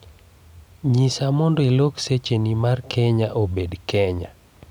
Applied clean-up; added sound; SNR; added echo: none; none; none; none.